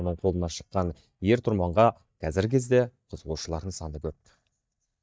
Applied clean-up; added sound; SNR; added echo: neural mask model DeepFilterNet 3.